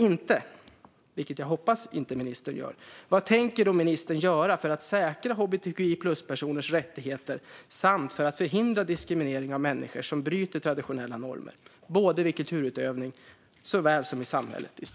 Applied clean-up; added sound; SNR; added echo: none; none; none; none.